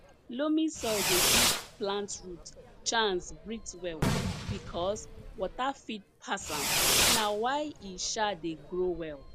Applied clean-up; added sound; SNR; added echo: none; Fireworks; -1 dB; none.